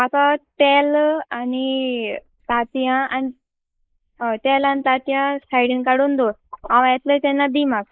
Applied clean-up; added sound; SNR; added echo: neural mask model Resemble Enhance denoiser.